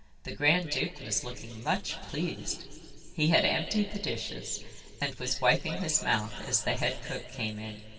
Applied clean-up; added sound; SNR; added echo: none; none; none; reverberation time 2.8 s.